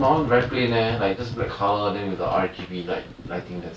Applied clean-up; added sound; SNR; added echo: none; none; none; none.